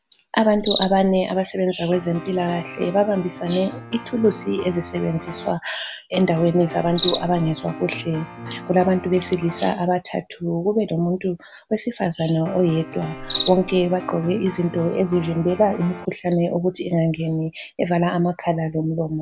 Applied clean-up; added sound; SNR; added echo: none; Piano + Cricket; 13 dB; none.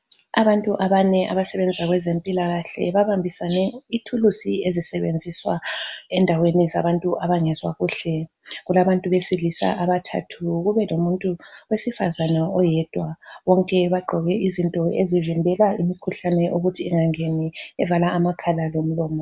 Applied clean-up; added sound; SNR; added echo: none; none; none; none.